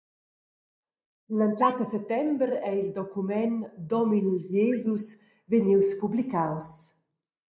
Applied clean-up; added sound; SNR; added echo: neural mask model Resemble Enhance denoiser.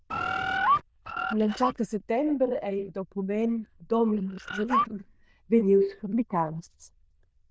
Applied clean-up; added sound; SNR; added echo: neural diffusion model UNIVERSE++.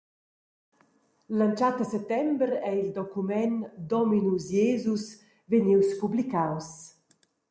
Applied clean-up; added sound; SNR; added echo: none; none; none; none.